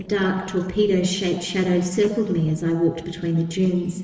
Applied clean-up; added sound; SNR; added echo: neural separator model SepFormer DNS4.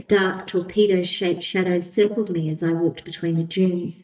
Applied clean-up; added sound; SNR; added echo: neural mask model DeepFilterNet 3.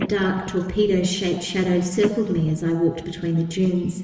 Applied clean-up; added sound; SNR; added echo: none; Telephone; 15 dB; reverberation time 1.3 s.